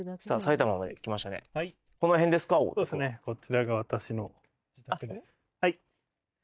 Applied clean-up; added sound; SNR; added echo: neural mask model DeepFilterNet 3.